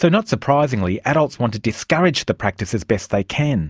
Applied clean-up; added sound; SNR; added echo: none; none; none; none.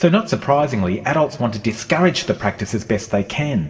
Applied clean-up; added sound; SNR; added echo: none; none; none; reverberation time 1.3 s.